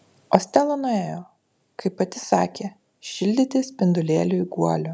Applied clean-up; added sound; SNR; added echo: none; none; none; none.